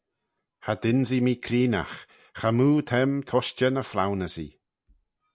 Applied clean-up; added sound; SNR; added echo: none; none; none; none.